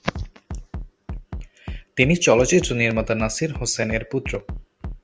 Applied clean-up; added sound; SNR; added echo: none; Bass drum; 11 dB; none.